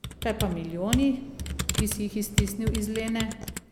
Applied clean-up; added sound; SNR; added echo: none; Computer keyboard; 2 dB; none.